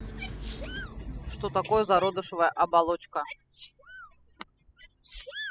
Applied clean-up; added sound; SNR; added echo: classical method spectral subtraction.